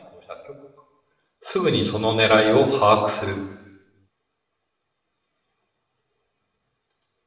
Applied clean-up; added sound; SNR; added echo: none; none; none; reverberation time 1.0 s.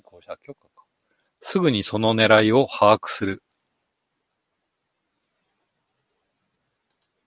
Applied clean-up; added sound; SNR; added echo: none; none; none; none.